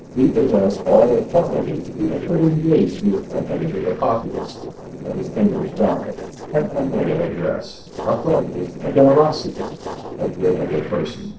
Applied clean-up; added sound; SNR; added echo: neural separator model SepFormer DNS4.